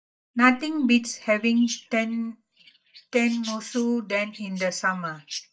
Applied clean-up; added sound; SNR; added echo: neural mask model DeepFilterNet 3.